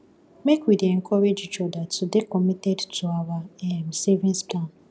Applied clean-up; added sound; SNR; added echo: none; none; none; none.